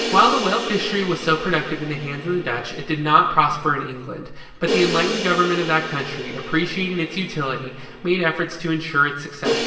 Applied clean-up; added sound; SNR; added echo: none; Crash cymbal; 8 dB; reverberation time 1.1 s.